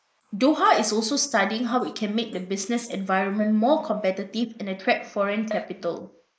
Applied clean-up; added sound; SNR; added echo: neural mask model Resemble Enhance denoiser.